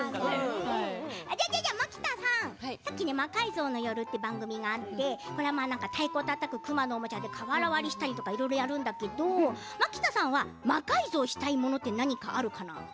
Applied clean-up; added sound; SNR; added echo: none; none; none; none.